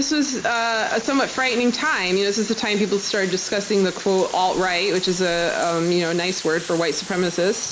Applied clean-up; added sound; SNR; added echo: neural mask model Resemble Enhance denoiser.